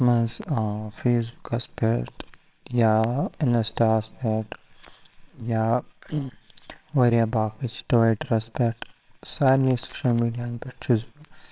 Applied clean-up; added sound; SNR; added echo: neural separator model SepFormer WHAMR!.